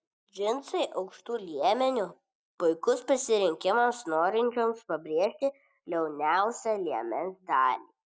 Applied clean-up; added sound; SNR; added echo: none; none; none; none.